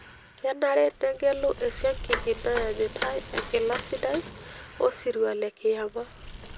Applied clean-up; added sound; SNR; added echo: none; Bicycle; 10 dB; none.